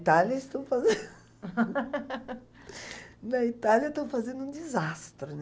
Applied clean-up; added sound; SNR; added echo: none; none; none; none.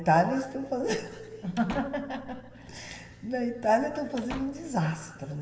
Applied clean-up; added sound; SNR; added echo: none; Slam / Wood; 17 dB; reverberation time 2.0 s.